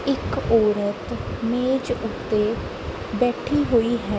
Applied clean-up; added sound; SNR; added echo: none; none; none; none.